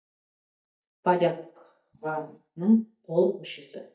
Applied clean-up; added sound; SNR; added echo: neural mask model DeepFilterNet 3.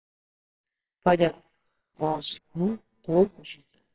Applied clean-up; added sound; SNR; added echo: neural separator model SepFormer WHAMR!.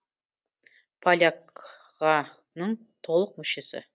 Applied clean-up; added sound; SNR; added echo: none; none; none; none.